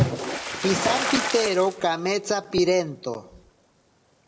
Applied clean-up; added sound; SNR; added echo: none; Splash, splatter; 5 dB; none.